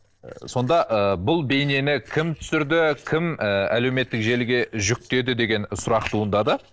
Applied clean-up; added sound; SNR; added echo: neural separator model SepFormer DNS4.